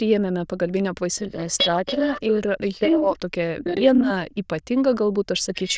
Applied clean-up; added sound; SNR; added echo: neural diffusion model UNIVERSE++.